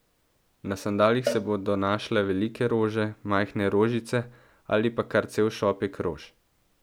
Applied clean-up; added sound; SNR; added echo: none; Cowbell; 12 dB; none.